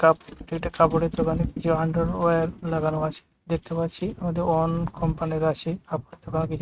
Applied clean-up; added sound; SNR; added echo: neural mask model RNNoise.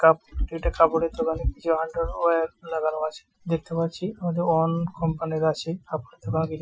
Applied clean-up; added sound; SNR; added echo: classical method Wiener filter.